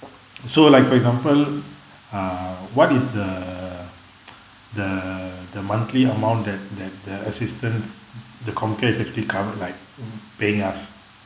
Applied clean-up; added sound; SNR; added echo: none; none; none; none.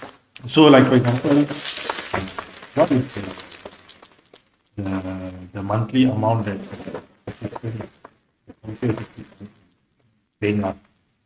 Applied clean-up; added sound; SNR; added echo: neural mask model RNNoise.